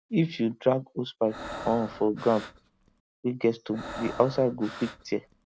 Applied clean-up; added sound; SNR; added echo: none; Breathing; 13 dB; none.